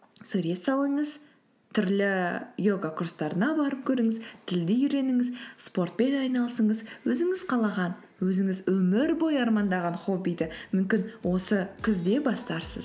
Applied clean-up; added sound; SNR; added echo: none; none; none; none.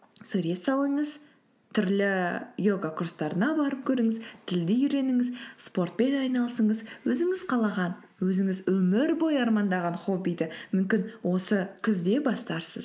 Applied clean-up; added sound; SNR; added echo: neural mask model Resemble Enhance denoiser.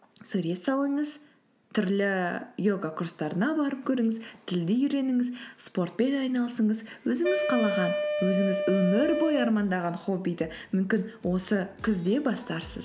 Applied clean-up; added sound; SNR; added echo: none; Wind instrument, woodwind instrument; 2 dB; none.